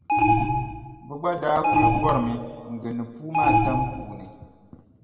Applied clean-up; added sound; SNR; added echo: none; Alarm; -5 dB; reverberation time 1.8 s.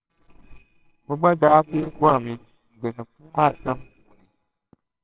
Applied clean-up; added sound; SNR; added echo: neural separator model SepFormer WHAMR!.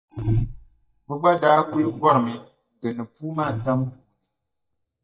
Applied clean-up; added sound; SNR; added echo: neural mask model DeepFilterNet 3.